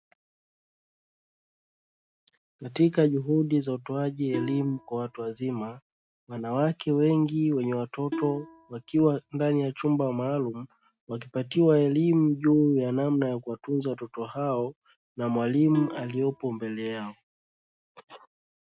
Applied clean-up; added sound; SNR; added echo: neural mask model RNNoise.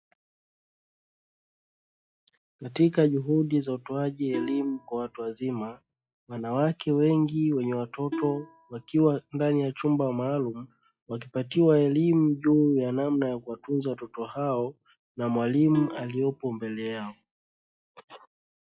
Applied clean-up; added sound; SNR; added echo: classical method log-MMSE.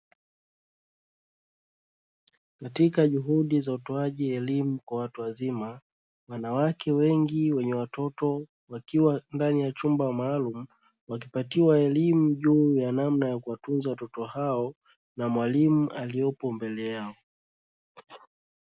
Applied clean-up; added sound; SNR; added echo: none; none; none; none.